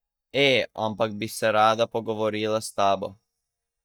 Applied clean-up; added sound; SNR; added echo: neural mask model DeepFilterNet 3.